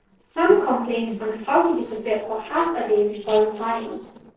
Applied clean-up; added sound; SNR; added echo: neural separator model SepFormer DNS4.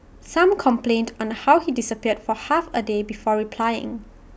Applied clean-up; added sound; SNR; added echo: none; none; none; none.